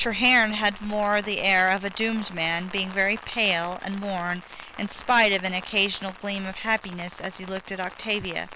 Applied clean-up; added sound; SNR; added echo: none; Rain; 16 dB; none.